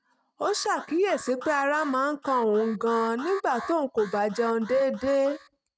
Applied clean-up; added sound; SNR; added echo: neural mask model RNNoise.